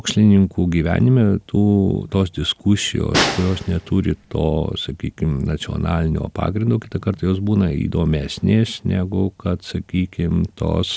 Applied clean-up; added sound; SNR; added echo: none; Snare drum; 9 dB; none.